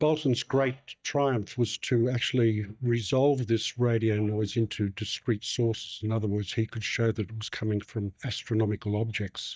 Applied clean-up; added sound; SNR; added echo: neural mask model DeepFilterNet 3.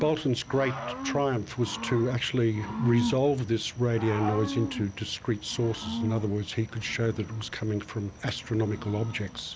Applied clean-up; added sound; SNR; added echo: none; Cricket / Growling; 9 dB; none.